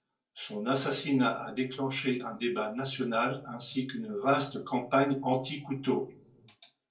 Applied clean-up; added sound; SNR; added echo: none; none; none; reverberation time 0.2 s.